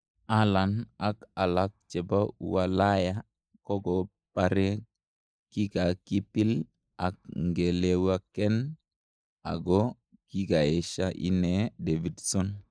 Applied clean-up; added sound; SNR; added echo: neural mask model Resemble Enhance denoiser.